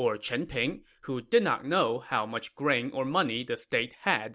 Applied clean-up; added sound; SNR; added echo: none; none; none; none.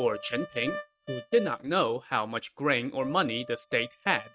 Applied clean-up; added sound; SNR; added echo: neural mask model RNNoise.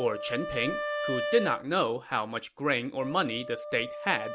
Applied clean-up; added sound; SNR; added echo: none; Wind instrument, woodwind instrument; 6 dB; none.